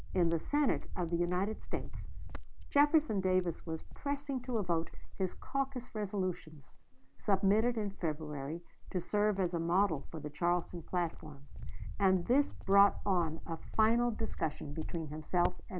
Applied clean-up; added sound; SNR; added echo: none; Cricket; 2 dB; none.